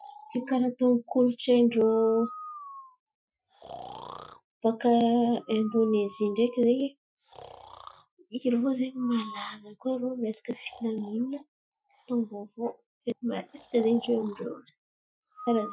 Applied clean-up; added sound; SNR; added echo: classical method Wiener filter.